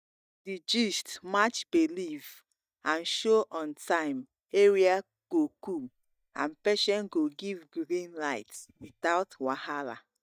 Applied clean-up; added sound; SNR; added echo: neural mask model DeepFilterNet 3.